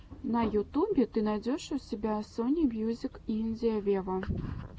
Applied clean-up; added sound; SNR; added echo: none; none; none; none.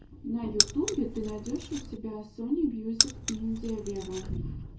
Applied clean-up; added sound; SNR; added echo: none; Keys jangling; -1 dB; reverberation time 0.3 s.